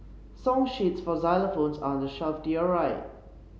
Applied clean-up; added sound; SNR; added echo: none; none; none; none.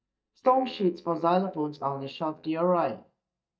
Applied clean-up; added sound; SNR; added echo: neural mask model DeepFilterNet 3.